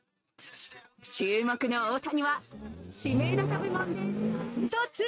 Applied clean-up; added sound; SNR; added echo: neural mask model RNNoise.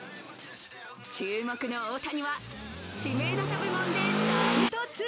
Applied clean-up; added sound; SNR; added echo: none; Accelerating, revving, vroom / Car; -5 dB; none.